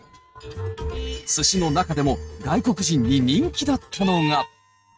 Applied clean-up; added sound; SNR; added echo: neural mask model RNNoise.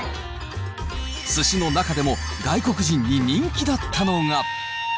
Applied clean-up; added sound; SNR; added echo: none; none; none; none.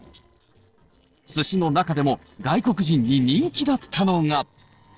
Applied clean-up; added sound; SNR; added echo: neural separator model SepFormer DNS4.